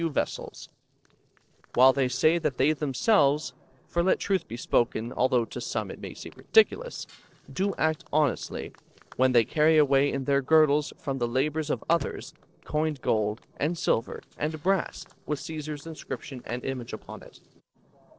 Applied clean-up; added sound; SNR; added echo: neural separator model SepFormer DNS4.